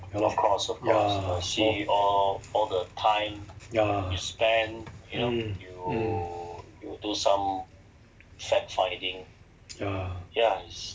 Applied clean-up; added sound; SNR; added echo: none; none; none; none.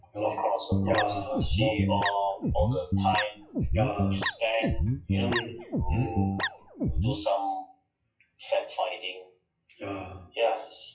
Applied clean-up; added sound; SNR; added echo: classical method WPE with log-MMSE.